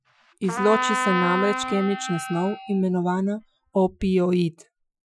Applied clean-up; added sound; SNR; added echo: classical method Wiener filter.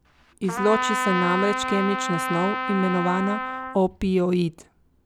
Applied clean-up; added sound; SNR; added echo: none; Trumpet; 3 dB; none.